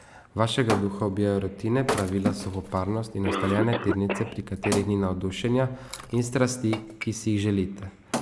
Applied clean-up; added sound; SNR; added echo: none; Wood + Cough; 7 dB; none.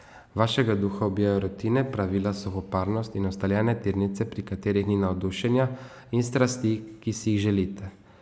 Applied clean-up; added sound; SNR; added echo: none; none; none; none.